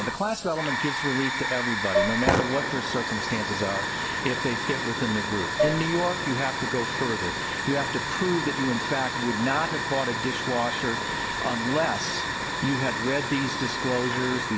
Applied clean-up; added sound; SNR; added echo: none; Hiss / Fire + Dishes, pots, and pans; 0 dB; none.